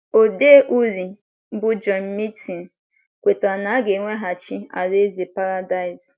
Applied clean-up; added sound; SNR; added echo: none; none; none; none.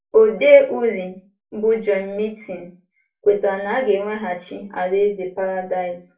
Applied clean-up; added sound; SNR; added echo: none; none; none; reverberation time 0.3 s.